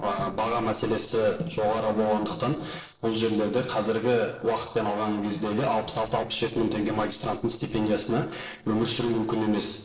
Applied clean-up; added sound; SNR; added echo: neural separator model SepFormer DNS4.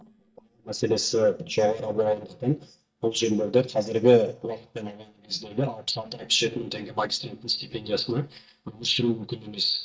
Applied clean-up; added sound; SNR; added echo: neural mask model DeepFilterNet 3.